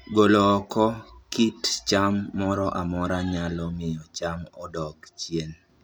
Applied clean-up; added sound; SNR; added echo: none; none; none; none.